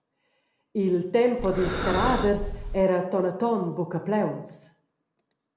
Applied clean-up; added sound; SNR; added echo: none; Breathing; 3 dB; none.